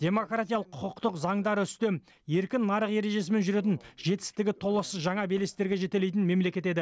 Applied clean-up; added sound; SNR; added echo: none; none; none; none.